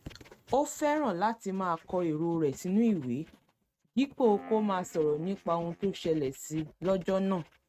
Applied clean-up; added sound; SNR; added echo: neural mask model RNNoise.